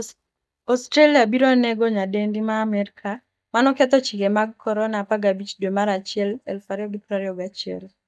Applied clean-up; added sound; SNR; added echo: neural mask model DeepFilterNet 3.